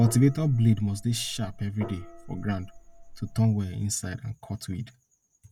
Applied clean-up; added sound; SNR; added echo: none; Gong; 15 dB; none.